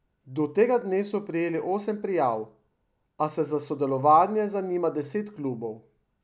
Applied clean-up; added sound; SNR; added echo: none; none; none; none.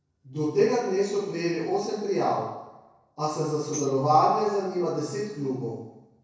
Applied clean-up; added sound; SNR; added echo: neural separator model SepFormer DNS4.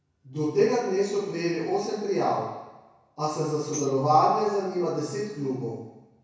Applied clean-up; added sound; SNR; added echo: none; Tambourine; 17 dB; reverberation time 1.0 s.